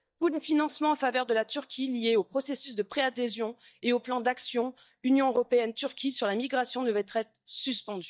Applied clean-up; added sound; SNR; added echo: neural mask model DeepFilterNet 3.